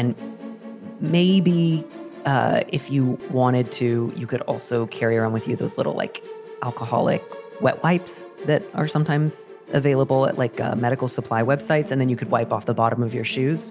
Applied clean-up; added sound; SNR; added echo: none; Musical instrument; 16 dB; none.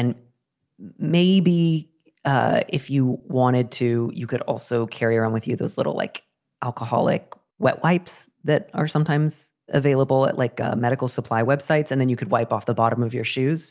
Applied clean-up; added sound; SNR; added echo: none; none; none; none.